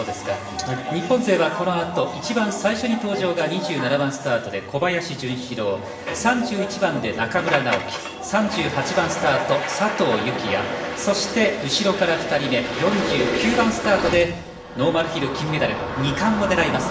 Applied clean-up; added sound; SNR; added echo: none; none; none; reverberation time 1.4 s.